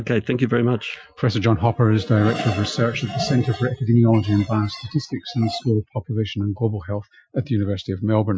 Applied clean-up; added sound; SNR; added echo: classical method Wiener filter.